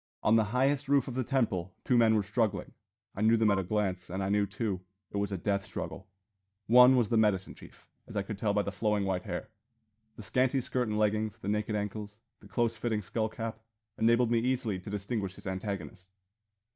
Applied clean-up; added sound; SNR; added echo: neural mask model DeepFilterNet 3.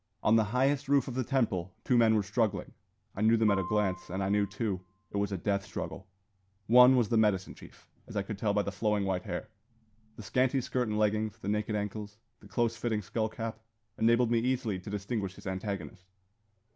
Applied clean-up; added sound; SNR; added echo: none; Piano; 13 dB; none.